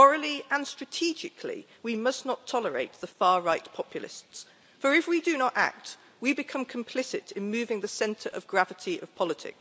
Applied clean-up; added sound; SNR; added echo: none; none; none; none.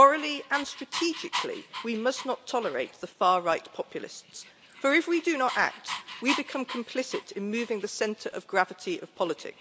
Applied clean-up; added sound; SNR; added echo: none; Dog; 13 dB; none.